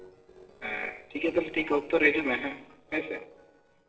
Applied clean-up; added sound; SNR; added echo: neural separator model SepFormer DNS4.